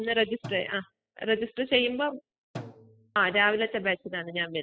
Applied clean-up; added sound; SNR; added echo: classical method spectral subtraction.